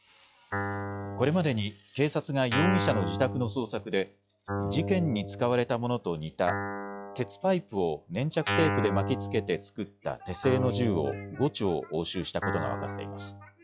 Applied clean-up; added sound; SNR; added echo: classical method log-MMSE.